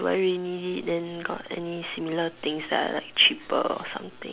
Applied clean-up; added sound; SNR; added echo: none; none; none; none.